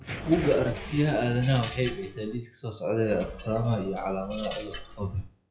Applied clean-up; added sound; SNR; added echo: classical method WPE with log-MMSE.